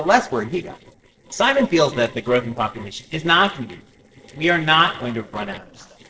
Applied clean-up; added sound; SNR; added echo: neural separator model SepFormer DNS4.